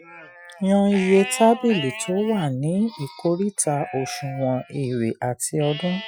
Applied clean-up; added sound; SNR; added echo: classical method Wiener filter.